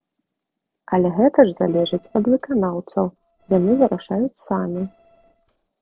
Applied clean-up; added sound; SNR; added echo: neural separator model SepFormer DNS4.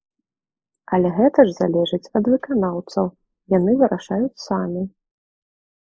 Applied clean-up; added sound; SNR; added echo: neural mask model Resemble Enhance denoiser.